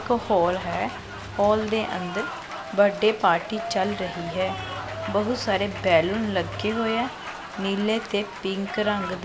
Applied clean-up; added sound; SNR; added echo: none; Applause; 11 dB; none.